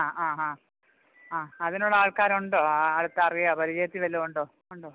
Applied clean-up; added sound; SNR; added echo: none; none; none; none.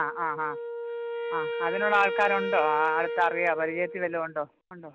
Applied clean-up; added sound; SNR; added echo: none; Wind instrument, woodwind instrument; 5 dB; none.